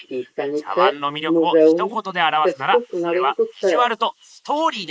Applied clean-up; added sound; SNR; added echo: neural mask model Resemble Enhance denoiser.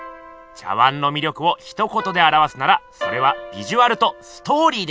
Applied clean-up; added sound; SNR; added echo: none; none; none; none.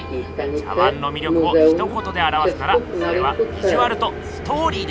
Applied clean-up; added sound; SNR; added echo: none; Subway, metro, underground; -2 dB; none.